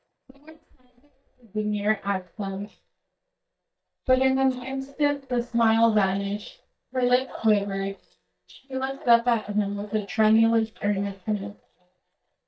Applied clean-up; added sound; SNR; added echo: neural mask model DeepFilterNet 3.